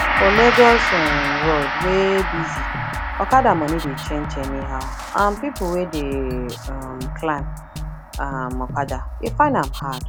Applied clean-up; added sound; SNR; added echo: none; Gong + Drum kit; 2 dB; none.